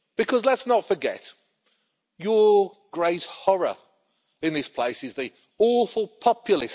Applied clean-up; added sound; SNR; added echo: none; none; none; none.